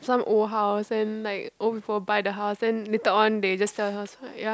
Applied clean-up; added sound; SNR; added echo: none; none; none; none.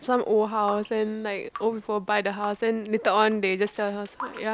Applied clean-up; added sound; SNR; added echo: none; Drip; 18 dB; none.